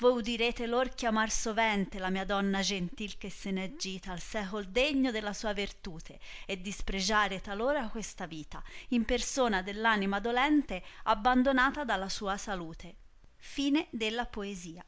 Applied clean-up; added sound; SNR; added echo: none; none; none; none.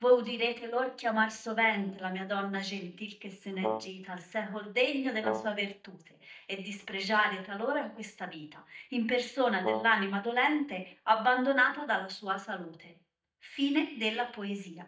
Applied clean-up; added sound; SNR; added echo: neural mask model DeepFilterNet 3.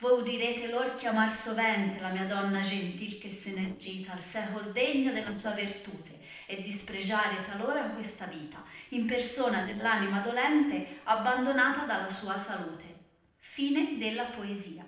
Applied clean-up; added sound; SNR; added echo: neural separator model SepFormer DNS4.